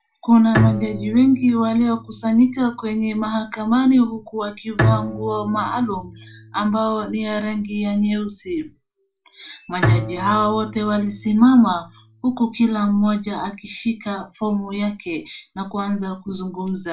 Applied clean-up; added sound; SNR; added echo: none; Bowed string instrument; 7 dB; reverberation time 0.3 s.